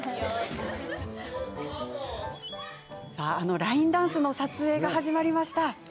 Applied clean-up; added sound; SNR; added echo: none; none; none; none.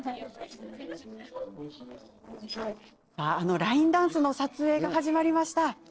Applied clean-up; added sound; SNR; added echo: neural separator model SepFormer DNS4.